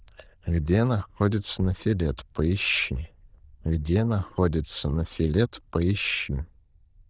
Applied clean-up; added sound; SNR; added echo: neural diffusion model UNIVERSE++.